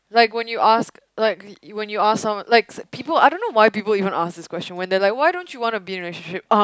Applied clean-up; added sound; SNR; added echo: none; none; none; none.